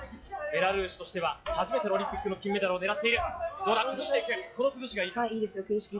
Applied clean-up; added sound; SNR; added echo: classical method log-MMSE.